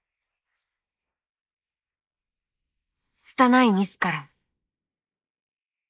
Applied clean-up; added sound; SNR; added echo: neural mask model Resemble Enhance denoiser.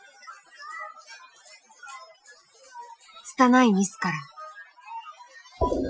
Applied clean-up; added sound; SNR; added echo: classical method Wiener filter.